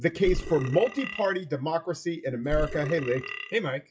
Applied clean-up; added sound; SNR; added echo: classical method WPE with log-MMSE.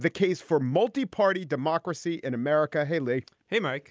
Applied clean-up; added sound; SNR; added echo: none; none; none; none.